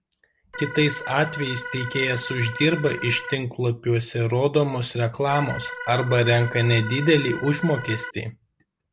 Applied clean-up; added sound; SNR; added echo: none; Organ; 10 dB; none.